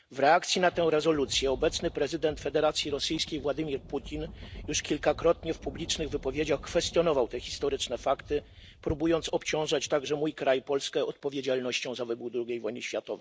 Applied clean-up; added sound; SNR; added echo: none; Thunder; 18 dB; none.